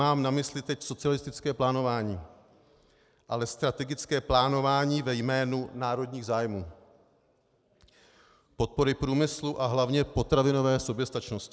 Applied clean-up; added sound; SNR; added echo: none; none; none; none.